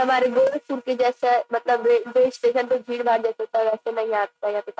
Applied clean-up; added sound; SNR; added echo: neural mask model RNNoise.